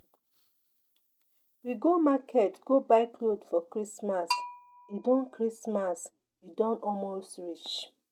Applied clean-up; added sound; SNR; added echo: neural mask model RNNoise.